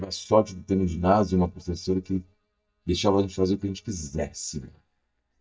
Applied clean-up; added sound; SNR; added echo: neural mask model DeepFilterNet 3.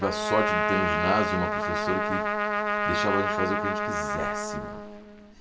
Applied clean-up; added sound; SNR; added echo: none; Trumpet; -3 dB; reverberation time 0.2 s.